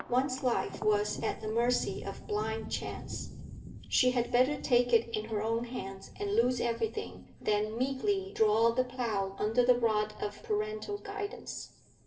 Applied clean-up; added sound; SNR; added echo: none; Thunder; 16 dB; reverberation time 0.8 s.